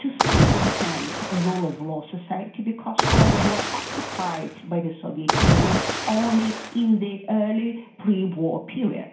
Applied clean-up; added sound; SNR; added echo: none; Splash, splatter; -3 dB; reverberation time 0.5 s.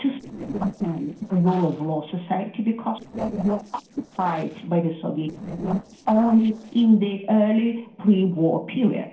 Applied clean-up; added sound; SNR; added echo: neural separator model SepFormer DNS4.